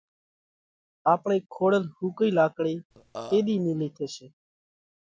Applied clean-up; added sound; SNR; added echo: none; Burping, eructation; 12 dB; none.